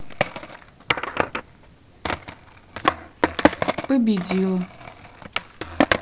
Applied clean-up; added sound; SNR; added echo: none; Skateboard; -3 dB; none.